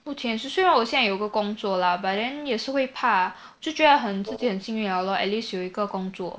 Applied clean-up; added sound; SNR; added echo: neural separator model SepFormer DNS4.